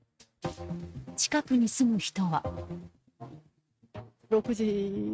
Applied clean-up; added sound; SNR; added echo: neural mask model RNNoise.